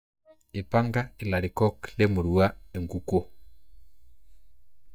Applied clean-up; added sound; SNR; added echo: neural mask model DeepFilterNet 3.